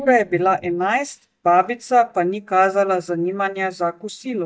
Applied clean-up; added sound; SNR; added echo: neural mask model DeepFilterNet 3.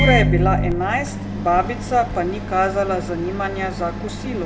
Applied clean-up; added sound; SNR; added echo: none; Microwave oven; 1 dB; reverberation time 1.0 s.